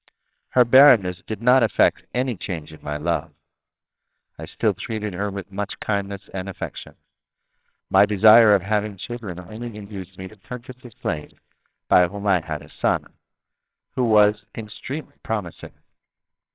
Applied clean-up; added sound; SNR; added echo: neural separator model SepFormer WHAMR!.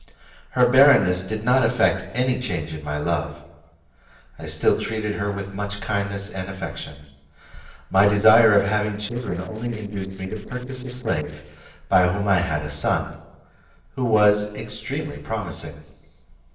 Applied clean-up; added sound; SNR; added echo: neural separator model SepFormer DNS4.